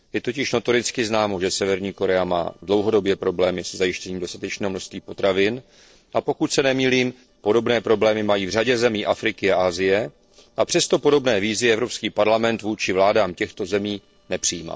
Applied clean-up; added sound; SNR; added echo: neural separator model SepFormer DNS4.